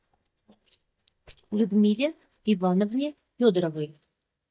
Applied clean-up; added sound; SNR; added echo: neural mask model DeepFilterNet 3.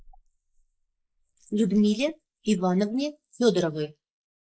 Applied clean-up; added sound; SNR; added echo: neural mask model Resemble Enhance denoiser.